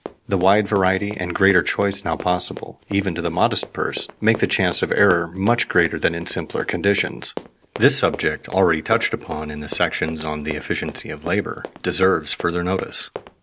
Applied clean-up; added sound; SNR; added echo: none; Run; 16 dB; none.